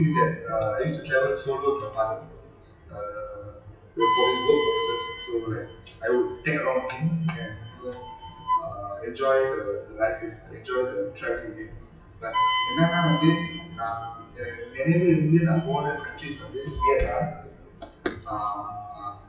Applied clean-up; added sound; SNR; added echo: classical method WPE with log-MMSE.